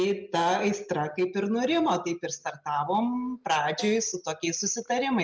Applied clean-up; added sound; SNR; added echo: neural separator model SepFormer DNS4.